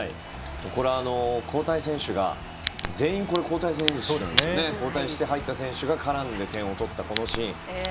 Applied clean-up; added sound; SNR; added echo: none; Crack; 9 dB; none.